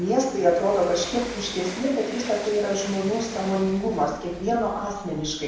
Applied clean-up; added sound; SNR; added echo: none; Train; 14 dB; reverberation time 0.9 s.